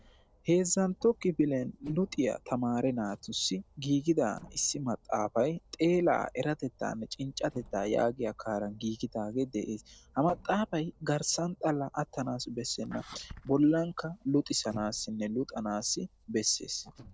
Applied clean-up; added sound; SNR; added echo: neural separator model SepFormer DNS4.